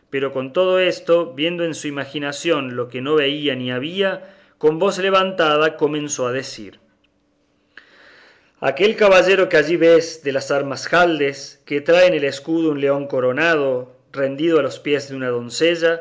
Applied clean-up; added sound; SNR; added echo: none; none; none; none.